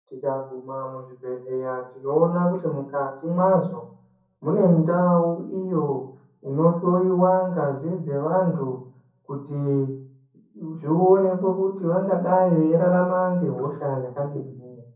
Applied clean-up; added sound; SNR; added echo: none; none; none; reverberation time 0.6 s.